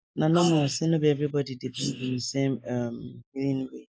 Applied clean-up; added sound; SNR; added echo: neural mask model Resemble Enhance denoiser.